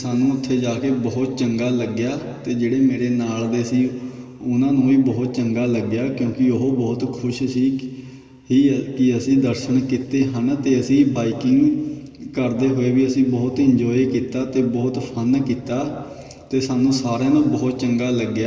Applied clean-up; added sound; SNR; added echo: none; none; none; reverberation time 2.5 s.